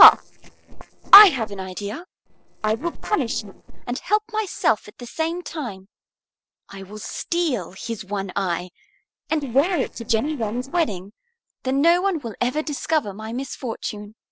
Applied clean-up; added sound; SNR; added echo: neural separator model SepFormer DNS4.